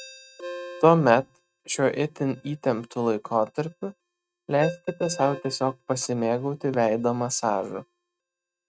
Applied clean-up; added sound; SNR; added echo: neural mask model RNNoise.